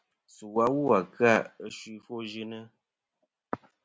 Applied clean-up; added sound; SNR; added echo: none; none; none; none.